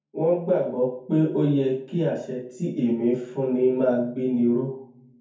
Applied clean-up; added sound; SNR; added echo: none; none; none; reverberation time 0.6 s.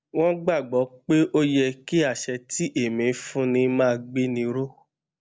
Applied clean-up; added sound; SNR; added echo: none; none; none; none.